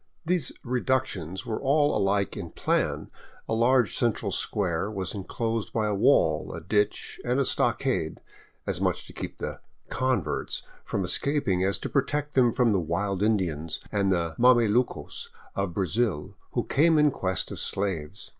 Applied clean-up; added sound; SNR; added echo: none; none; none; none.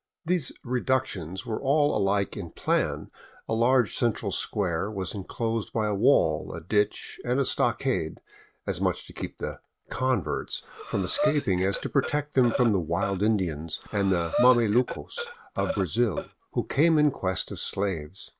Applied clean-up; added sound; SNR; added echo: neural mask model RNNoise.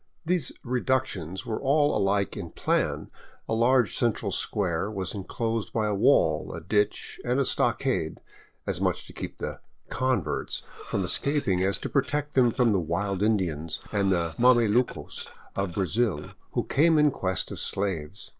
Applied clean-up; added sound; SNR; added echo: neural separator model SepFormer DNS4.